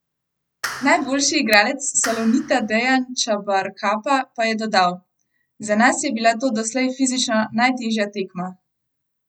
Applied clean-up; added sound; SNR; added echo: none; Clapping; 14 dB; none.